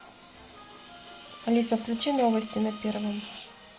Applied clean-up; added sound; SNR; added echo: none; none; none; none.